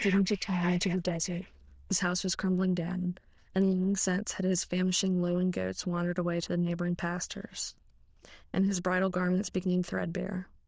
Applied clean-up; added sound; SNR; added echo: neural diffusion model UNIVERSE++.